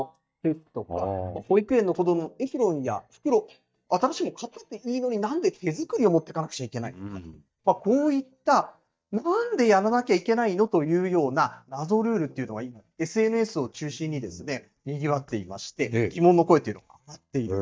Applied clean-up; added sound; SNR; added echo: neural mask model DeepFilterNet 3.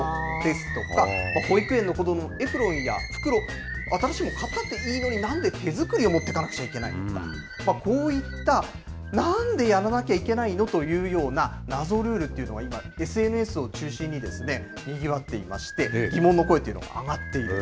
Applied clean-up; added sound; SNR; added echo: none; Bird; 13 dB; none.